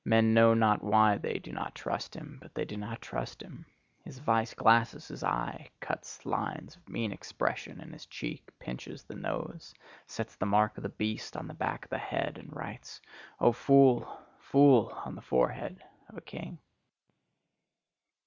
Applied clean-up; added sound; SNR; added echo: none; none; none; none.